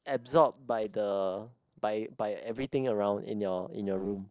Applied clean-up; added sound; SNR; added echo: neural separator model SepFormer DNS4.